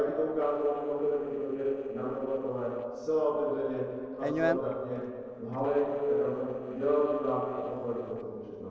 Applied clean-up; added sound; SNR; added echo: neural separator model SepFormer DNS4.